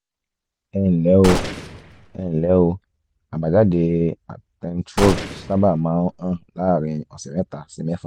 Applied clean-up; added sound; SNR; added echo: none; Gunshot, gunfire; 7 dB; none.